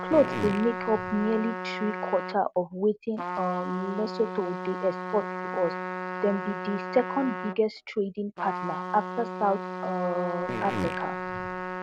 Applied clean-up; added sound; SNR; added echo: none; Trumpet + Fart; 5 dB; none.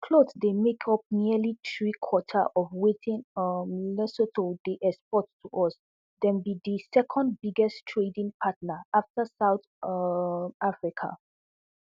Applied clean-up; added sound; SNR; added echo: none; none; none; none.